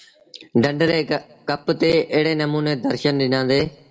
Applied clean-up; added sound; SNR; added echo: none; none; none; reverberation time 0.6 s.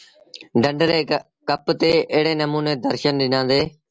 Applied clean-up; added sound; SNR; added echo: none; none; none; none.